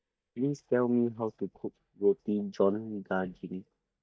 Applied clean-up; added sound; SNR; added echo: neural mask model DeepFilterNet 3.